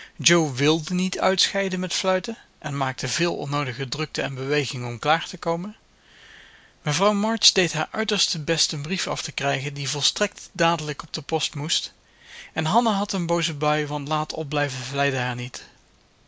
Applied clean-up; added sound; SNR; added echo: none; none; none; none.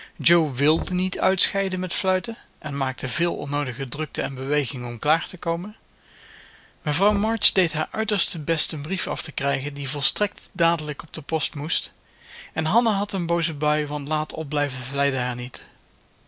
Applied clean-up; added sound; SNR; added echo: none; Knock; 17 dB; none.